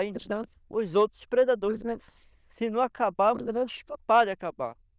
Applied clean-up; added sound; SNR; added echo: neural diffusion model UNIVERSE++.